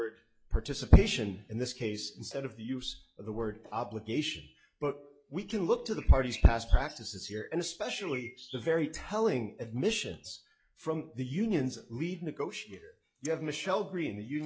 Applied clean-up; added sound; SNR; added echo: classical method log-MMSE.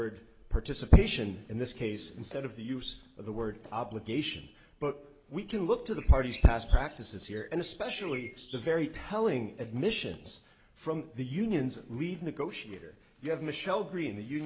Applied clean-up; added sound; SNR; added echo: none; Bird; 18 dB; none.